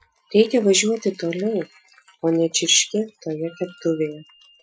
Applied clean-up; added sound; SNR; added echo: classical method Wiener filter.